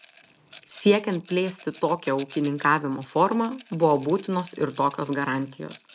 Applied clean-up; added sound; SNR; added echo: none; Rattle; 19 dB; none.